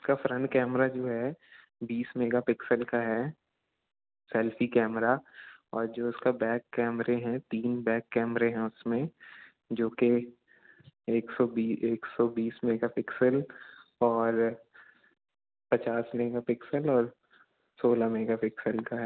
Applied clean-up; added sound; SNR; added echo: none; none; none; none.